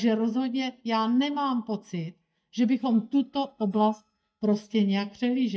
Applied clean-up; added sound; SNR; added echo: neural mask model DeepFilterNet 3.